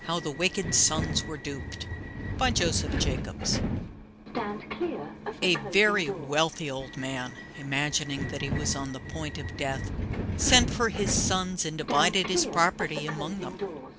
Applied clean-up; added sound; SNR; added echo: none; Subway, metro, underground; 4 dB; none.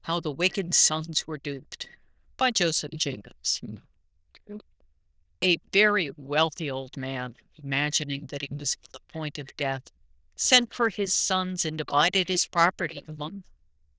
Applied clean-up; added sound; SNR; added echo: neural diffusion model UNIVERSE++.